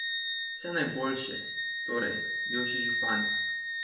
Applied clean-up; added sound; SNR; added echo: none; Wind instrument, woodwind instrument; -3 dB; reverberation time 0.6 s.